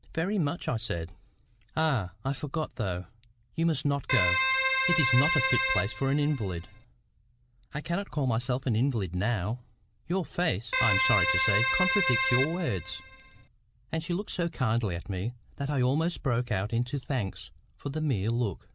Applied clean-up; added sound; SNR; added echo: none; Keyboard (musical); -2 dB; none.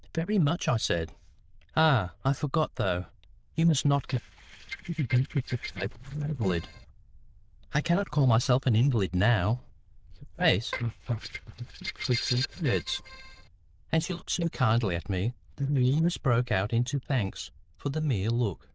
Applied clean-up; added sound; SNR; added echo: neural diffusion model UNIVERSE++.